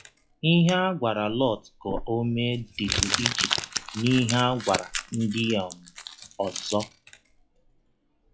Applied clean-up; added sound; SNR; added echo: classical method log-MMSE.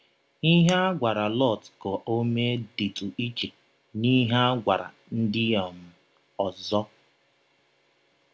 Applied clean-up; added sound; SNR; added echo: none; none; none; none.